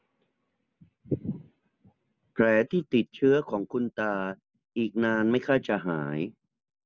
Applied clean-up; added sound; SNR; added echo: none; none; none; none.